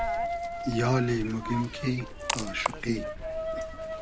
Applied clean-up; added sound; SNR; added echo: none; Coin (dropping); 2 dB; none.